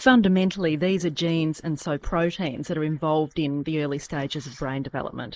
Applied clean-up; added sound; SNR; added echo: neural mask model Resemble Enhance denoiser.